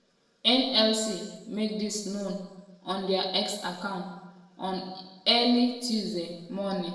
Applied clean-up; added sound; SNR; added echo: none; none; none; reverberation time 1.0 s.